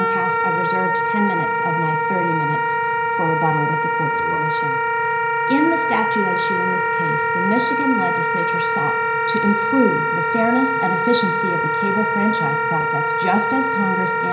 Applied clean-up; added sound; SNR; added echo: none; Wind instrument, woodwind instrument; -4 dB; reverberation time 0.5 s.